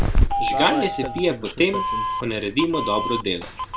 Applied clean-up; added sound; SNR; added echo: none; Doorbell; -1 dB; none.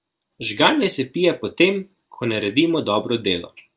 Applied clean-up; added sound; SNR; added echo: none; none; none; none.